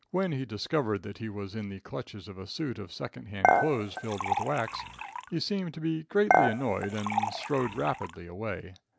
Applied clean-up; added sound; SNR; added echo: none; Dishes, pots, and pans / Chink, clink; -2 dB; none.